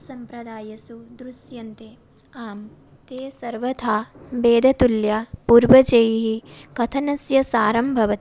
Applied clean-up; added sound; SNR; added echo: none; none; none; none.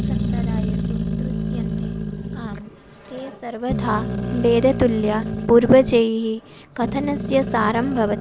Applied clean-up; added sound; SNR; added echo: none; Growling; 4 dB; none.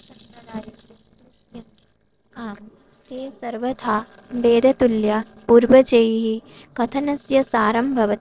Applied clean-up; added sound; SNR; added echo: neural separator model SepFormer DNS4.